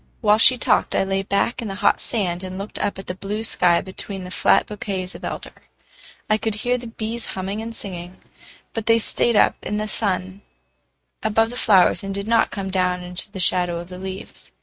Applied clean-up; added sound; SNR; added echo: neural mask model RNNoise.